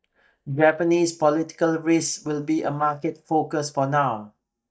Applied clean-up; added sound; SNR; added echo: neural mask model DeepFilterNet 3.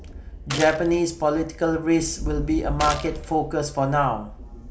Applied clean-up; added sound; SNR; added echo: none; Thunder + Gunshot, gunfire; 9 dB; none.